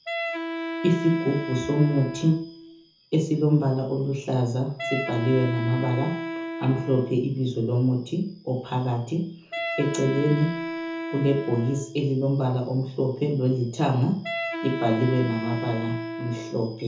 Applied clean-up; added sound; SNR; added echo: none; Wind instrument, woodwind instrument; 9 dB; reverberation time 0.5 s.